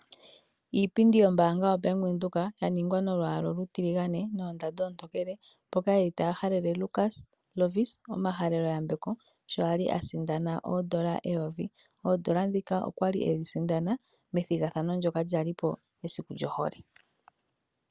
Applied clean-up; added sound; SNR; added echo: none; none; none; none.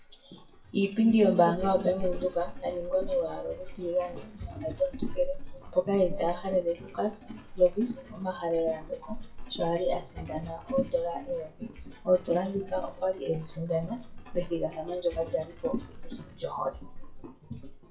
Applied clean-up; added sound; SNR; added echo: classical method WPE with log-MMSE.